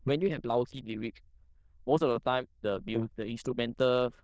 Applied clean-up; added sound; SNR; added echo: neural diffusion model UNIVERSE++.